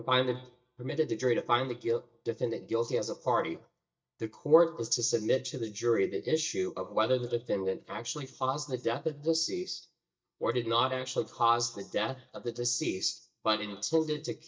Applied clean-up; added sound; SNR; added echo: neural mask model DeepFilterNet 3.